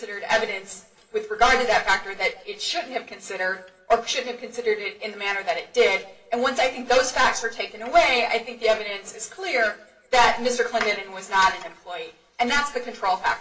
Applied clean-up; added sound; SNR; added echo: none; none; none; reverberation time 0.8 s.